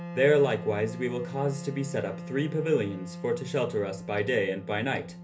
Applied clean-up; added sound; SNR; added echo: none; Wind instrument, woodwind instrument; 11 dB; reverberation time 0.3 s.